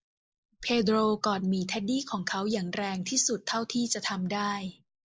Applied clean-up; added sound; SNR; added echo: neural mask model Resemble Enhance denoiser.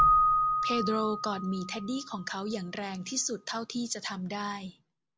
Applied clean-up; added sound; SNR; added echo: none; Keyboard (musical); -3 dB; none.